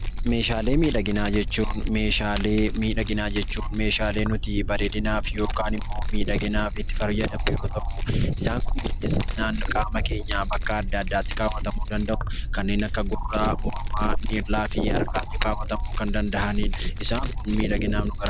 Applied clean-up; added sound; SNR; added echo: none; Keys jangling; -1 dB; none.